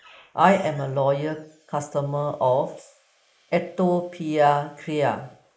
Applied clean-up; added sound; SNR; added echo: neural mask model Resemble Enhance denoiser.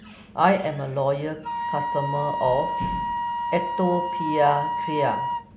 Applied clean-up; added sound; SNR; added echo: none; Wind instrument, woodwind instrument; 3 dB; none.